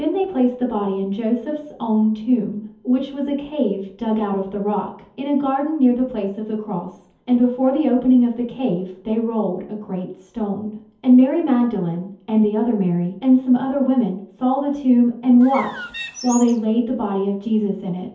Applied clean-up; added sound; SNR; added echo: none; Bird; 13 dB; reverberation time 0.5 s.